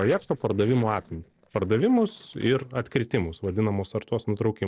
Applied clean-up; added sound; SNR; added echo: neural separator model SepFormer DNS4.